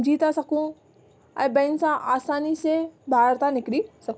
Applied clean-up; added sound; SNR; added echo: none; none; none; none.